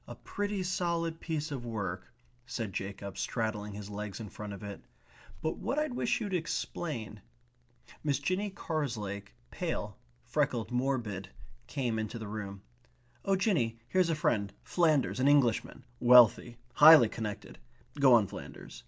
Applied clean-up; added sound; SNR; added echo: none; none; none; none.